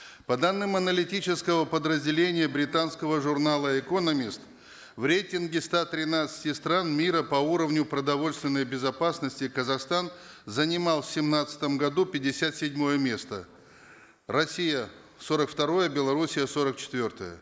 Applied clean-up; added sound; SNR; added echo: neural mask model Resemble Enhance denoiser.